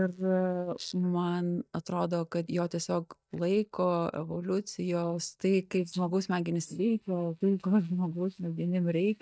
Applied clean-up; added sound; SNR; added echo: neural mask model DeepFilterNet 3.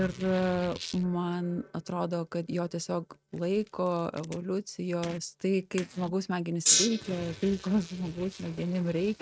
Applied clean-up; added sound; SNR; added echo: neural mask model RNNoise.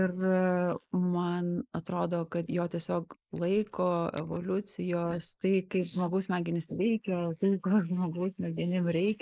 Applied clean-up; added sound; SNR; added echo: neural mask model Resemble Enhance denoiser.